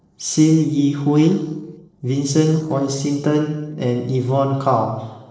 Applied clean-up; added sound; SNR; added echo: neural separator model SepFormer DNS4.